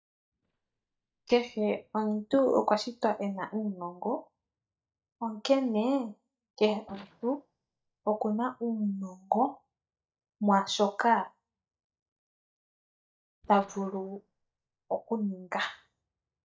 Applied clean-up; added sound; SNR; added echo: neural mask model DeepFilterNet 3.